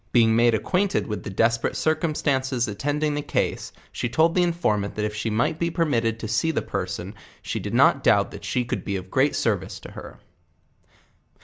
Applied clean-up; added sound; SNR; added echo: none; none; none; none.